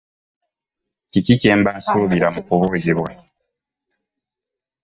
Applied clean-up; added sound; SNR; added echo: neural mask model DeepFilterNet 3.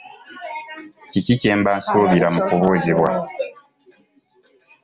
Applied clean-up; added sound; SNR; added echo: none; Chicken, rooster; 19 dB; none.